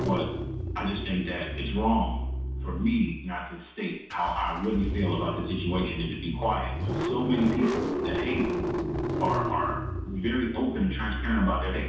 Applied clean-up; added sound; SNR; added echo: none; Engine starting / Car; 2 dB; reverberation time 0.7 s.